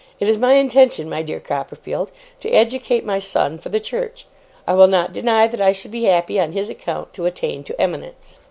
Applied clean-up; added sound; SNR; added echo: none; none; none; none.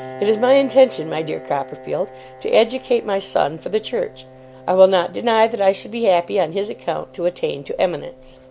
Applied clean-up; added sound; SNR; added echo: none; Piano; 19 dB; none.